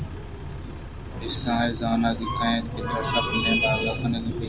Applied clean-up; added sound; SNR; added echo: none; Engine; 10 dB; none.